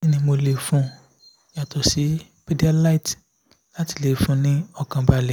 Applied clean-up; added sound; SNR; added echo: none; none; none; none.